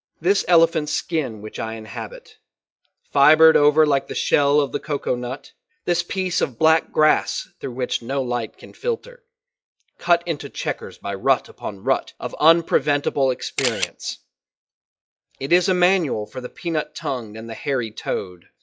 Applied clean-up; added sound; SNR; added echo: classical method log-MMSE.